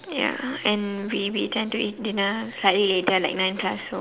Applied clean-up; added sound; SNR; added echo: none; none; none; none.